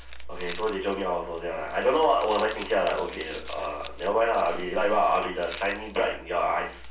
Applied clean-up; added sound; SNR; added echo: none; Crumpling, crinkling; 18 dB; reverberation time 0.3 s.